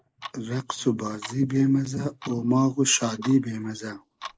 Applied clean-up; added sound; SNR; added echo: neural mask model Resemble Enhance denoiser.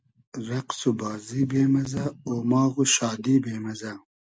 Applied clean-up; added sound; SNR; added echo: none; none; none; none.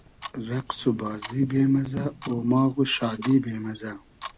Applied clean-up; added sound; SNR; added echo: none; Clock; 19 dB; none.